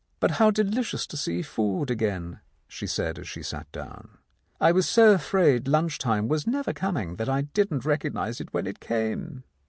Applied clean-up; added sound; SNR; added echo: none; none; none; none.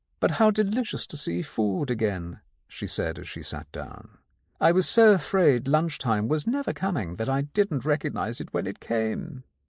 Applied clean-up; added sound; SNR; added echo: neural mask model Resemble Enhance denoiser.